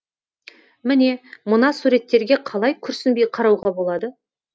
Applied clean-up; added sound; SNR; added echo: none; none; none; none.